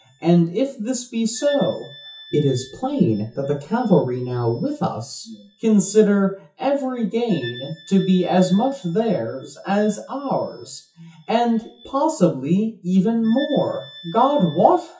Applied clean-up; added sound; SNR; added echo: classical method WPE with log-MMSE.